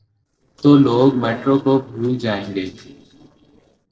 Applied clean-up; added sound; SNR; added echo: neural separator model SepFormer DNS4.